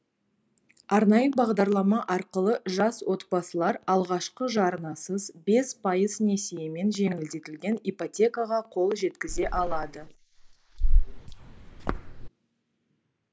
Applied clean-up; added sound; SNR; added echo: neural mask model Resemble Enhance denoiser.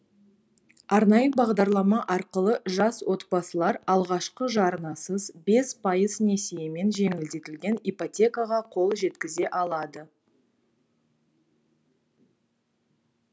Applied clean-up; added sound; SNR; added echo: none; none; none; none.